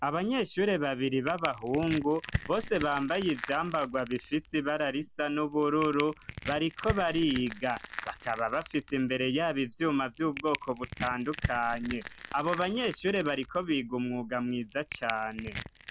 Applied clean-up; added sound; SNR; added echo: none; Crushing; 10 dB; none.